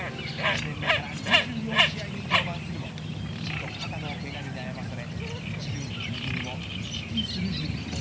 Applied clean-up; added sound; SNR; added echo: none; Bird; -5 dB; reverberation time 0.5 s.